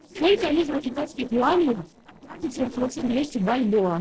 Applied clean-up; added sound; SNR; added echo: neural separator model SepFormer DNS4.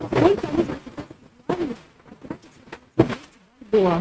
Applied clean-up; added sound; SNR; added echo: neural mask model RNNoise.